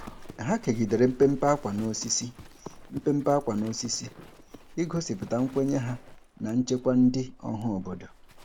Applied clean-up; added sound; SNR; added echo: none; Livestock, farm animals, working animals; 17 dB; none.